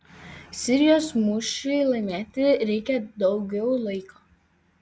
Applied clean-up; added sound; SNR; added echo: none; none; none; none.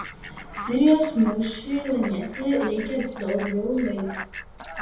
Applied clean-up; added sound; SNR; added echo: none; Fowl; 13 dB; reverberation time 1.0 s.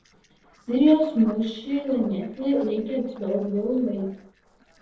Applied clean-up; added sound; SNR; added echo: neural separator model SepFormer DNS4.